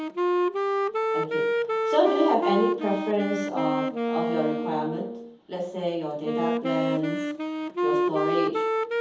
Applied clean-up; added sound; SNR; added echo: none; Wind instrument, woodwind instrument; -2 dB; reverberation time 0.6 s.